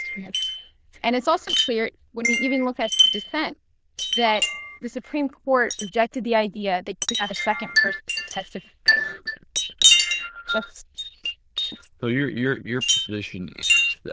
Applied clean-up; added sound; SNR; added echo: neural diffusion model UNIVERSE++.